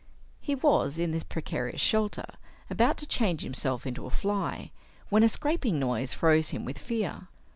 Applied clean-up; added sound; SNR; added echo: none; none; none; none.